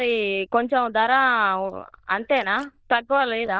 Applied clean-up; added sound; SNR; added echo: neural diffusion model UNIVERSE++.